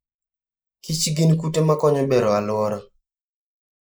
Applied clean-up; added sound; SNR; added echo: neural mask model Resemble Enhance denoiser.